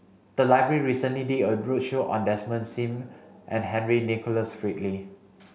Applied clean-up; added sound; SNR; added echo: none; none; none; none.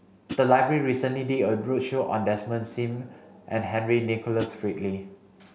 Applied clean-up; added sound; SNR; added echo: none; Hi-hat; 11 dB; none.